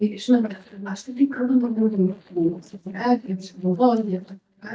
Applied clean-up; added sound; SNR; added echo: neural mask model DeepFilterNet 3.